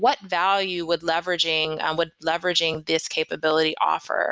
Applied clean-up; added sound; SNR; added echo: none; none; none; none.